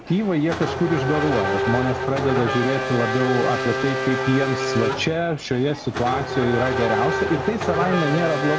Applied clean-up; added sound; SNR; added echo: none; Race car, auto racing / Accelerating, revving, vroom; 2 dB; none.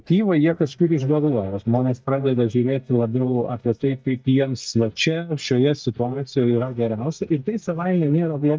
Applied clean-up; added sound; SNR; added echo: neural mask model DeepFilterNet 3.